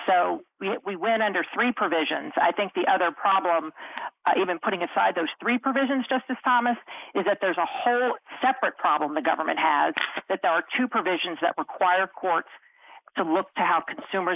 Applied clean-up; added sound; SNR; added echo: neural mask model Resemble Enhance denoiser.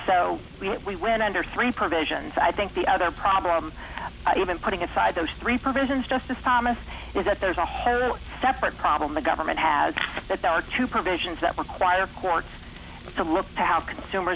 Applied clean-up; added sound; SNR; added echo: none; Frying (food); 14 dB; none.